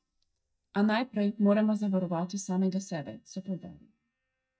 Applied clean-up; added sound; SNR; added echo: neural mask model DeepFilterNet 3.